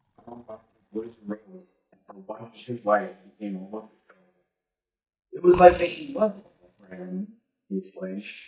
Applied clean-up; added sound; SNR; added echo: neural mask model DeepFilterNet 3.